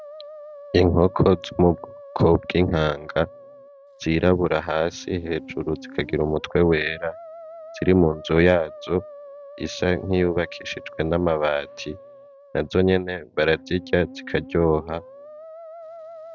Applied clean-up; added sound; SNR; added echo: none; Musical instrument; 19 dB; none.